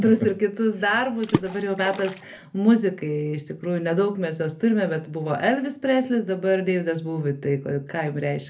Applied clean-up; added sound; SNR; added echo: none; Water / Splash, splatter; 7 dB; reverberation time 0.3 s.